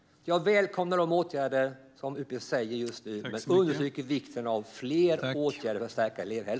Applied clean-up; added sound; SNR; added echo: none; none; none; none.